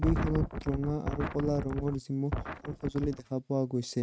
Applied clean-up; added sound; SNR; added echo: neural mask model RNNoise.